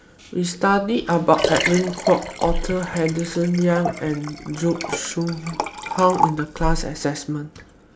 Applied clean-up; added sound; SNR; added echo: none; Liquid; 6 dB; none.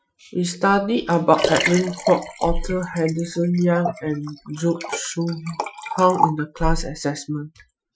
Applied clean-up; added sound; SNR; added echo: classical method Wiener filter.